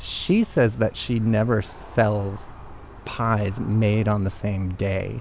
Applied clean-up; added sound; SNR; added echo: none; Aircraft; 18 dB; none.